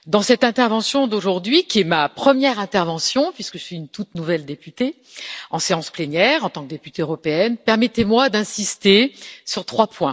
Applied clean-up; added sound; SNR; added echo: none; none; none; none.